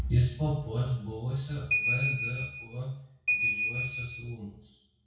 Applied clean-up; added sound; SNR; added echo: none; Ringtone / Bell; -2 dB; reverberation time 0.6 s.